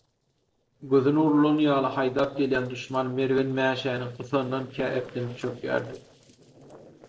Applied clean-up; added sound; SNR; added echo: neural separator model SepFormer DNS4.